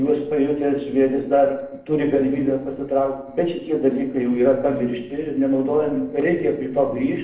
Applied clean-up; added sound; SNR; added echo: neural separator model SepFormer DNS4.